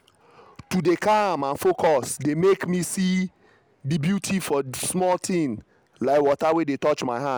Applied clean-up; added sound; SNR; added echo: none; none; none; none.